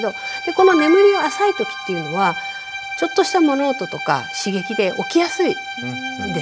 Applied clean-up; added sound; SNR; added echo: none; Bowed string instrument; 10 dB; none.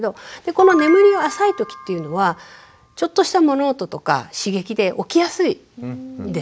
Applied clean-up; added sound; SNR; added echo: none; none; none; none.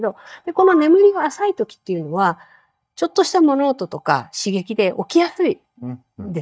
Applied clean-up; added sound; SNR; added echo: neural mask model DeepFilterNet 3.